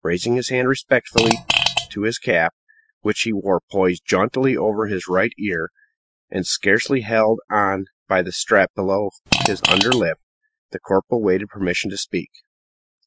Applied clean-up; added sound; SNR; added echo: classical method Wiener filter.